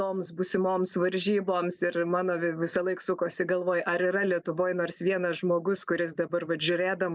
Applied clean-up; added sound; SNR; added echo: none; none; none; none.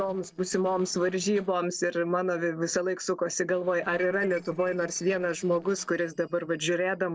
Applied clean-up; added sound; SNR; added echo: neural separator model SepFormer DNS4.